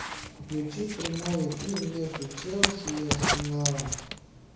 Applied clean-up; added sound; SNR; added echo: none; Zipper (clothing); 0 dB; reverberation time 1.0 s.